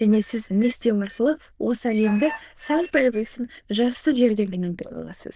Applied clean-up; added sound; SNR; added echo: neural diffusion model UNIVERSE++.